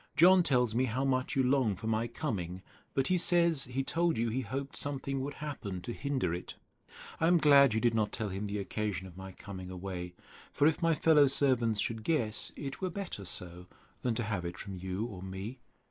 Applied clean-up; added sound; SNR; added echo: neural mask model Resemble Enhance denoiser.